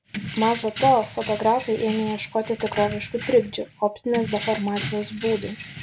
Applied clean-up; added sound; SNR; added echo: none; Keys jangling; 11 dB; none.